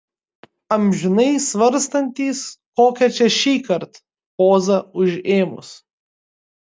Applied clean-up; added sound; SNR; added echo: none; none; none; none.